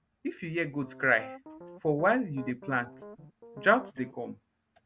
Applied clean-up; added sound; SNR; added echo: none; Piano; 16 dB; none.